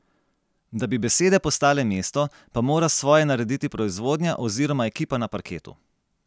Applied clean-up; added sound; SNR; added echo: none; none; none; none.